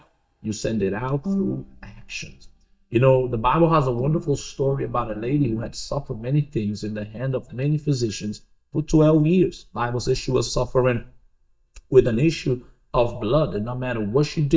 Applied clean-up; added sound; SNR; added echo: neural mask model DeepFilterNet 3.